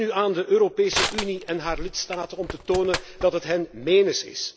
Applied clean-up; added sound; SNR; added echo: none; Crushing; 9 dB; none.